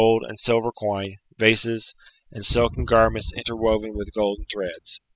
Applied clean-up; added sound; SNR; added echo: classical method spectral subtraction.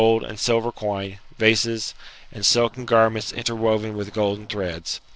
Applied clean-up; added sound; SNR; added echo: neural separator model SepFormer DNS4.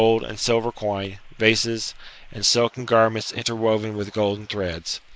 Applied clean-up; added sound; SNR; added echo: neural mask model Resemble Enhance denoiser.